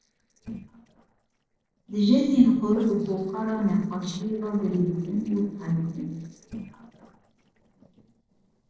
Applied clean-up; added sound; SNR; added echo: neural separator model SepFormer DNS4.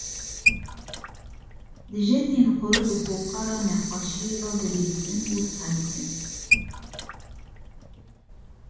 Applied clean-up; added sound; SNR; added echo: none; Sink (filling or washing) / Water; 3 dB; reverberation time 1.1 s.